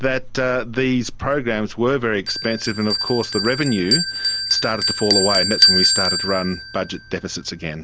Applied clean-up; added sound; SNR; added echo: none; Bell; 1 dB; none.